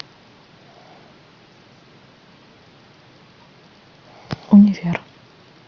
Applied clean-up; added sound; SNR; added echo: none; none; none; none.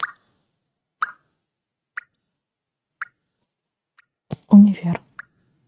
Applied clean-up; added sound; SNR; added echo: neural mask model RNNoise.